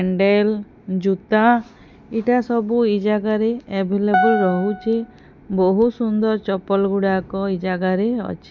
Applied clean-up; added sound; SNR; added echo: none; Piano; 5 dB; none.